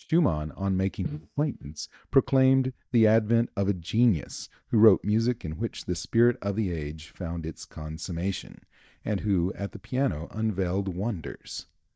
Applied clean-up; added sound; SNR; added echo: neural mask model DeepFilterNet 3.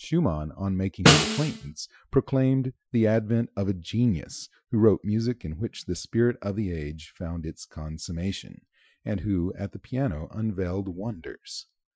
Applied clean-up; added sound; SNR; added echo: classical method Wiener filter.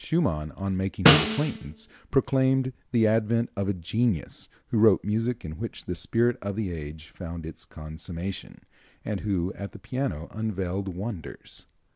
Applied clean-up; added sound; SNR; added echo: none; Snare drum; -3 dB; none.